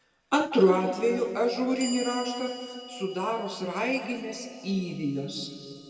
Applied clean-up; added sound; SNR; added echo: none; Clock; 18 dB; reverberation time 2.3 s.